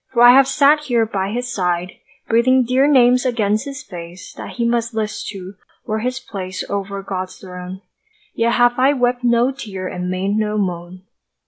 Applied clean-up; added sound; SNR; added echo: none; none; none; none.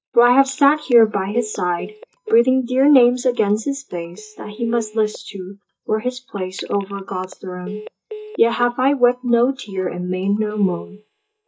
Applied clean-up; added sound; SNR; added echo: neural mask model DeepFilterNet 3.